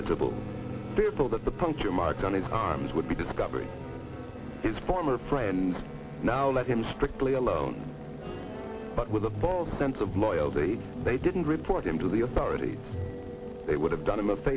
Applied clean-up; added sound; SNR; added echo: none; none; none; none.